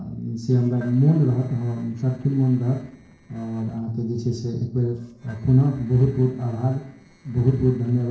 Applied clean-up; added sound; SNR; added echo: neural separator model SepFormer DNS4.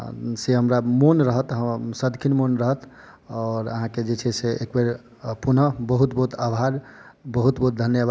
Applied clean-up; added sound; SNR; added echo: none; none; none; none.